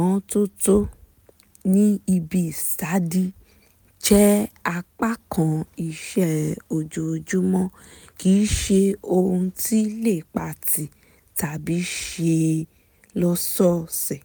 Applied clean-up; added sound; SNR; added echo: none; none; none; none.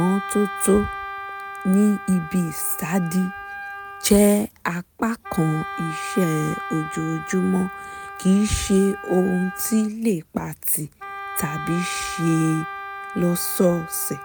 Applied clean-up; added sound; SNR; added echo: none; Wind instrument, woodwind instrument; 11 dB; none.